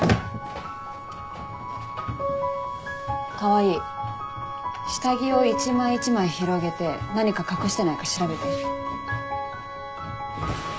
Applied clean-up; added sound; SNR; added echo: none; none; none; none.